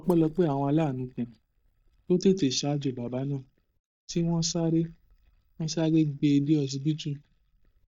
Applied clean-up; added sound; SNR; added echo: neural mask model DeepFilterNet 3.